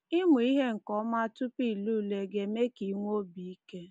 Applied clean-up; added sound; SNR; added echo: none; none; none; none.